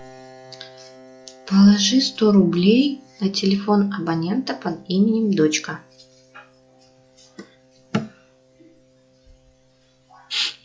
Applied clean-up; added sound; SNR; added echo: classical method log-MMSE.